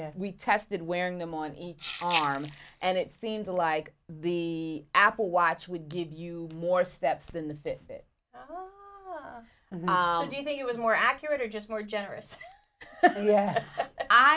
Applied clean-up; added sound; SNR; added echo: none; Rattle (instrument); 11 dB; none.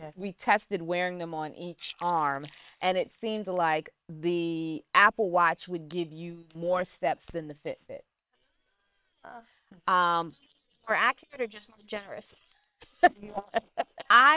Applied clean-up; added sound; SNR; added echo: neural separator model SepFormer WHAM!.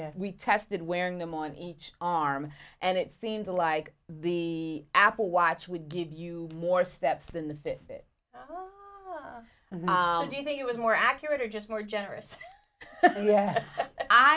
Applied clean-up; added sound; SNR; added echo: none; none; none; none.